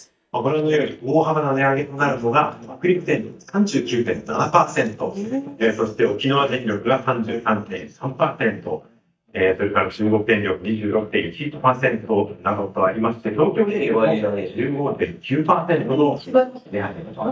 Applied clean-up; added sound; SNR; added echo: neural mask model DeepFilterNet 3.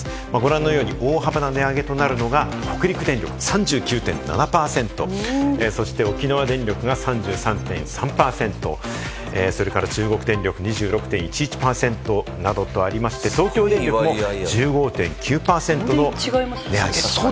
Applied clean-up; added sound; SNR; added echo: none; none; none; none.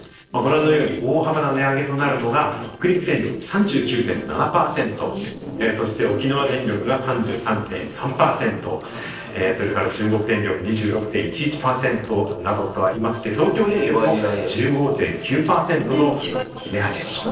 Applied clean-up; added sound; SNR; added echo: neural separator model SepFormer DNS4.